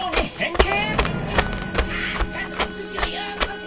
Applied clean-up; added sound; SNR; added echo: none; Run; -1 dB; reverberation time 0.2 s.